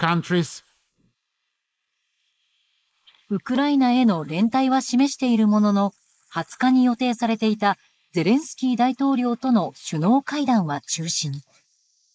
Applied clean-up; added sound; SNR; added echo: neural mask model Resemble Enhance denoiser.